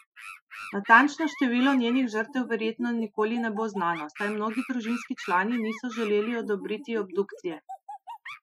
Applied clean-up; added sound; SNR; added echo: classical method Wiener filter.